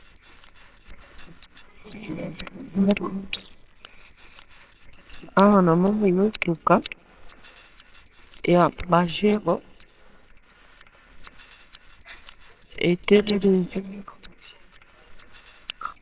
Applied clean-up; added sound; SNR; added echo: neural separator model SepFormer WHAMR!.